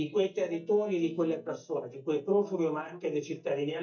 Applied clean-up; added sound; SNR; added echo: neural mask model DeepFilterNet 3.